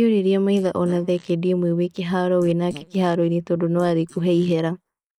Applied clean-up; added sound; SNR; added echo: neural mask model Resemble Enhance denoiser.